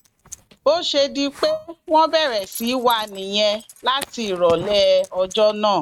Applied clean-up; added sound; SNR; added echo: neural mask model RNNoise.